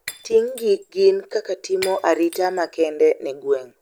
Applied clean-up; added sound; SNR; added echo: none; Shatter; 20 dB; none.